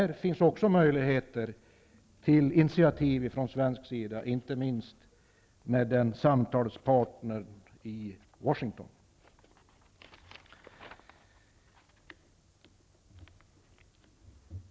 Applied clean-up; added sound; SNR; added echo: none; none; none; none.